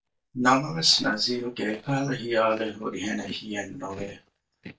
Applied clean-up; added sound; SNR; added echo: neural mask model DeepFilterNet 3.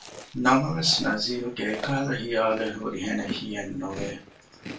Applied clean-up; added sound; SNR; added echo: none; Chewing, mastication; 14 dB; reverberation time 0.2 s.